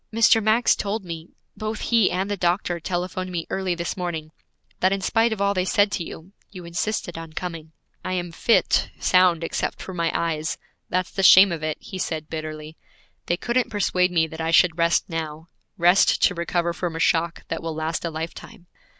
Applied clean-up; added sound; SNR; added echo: none; none; none; none.